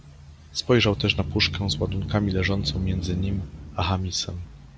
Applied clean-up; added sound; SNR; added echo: none; Engine starting / Accelerating, revving, vroom / Motor vehicle (road); 8 dB; none.